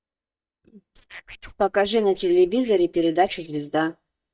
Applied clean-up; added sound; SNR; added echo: neural mask model DeepFilterNet 3.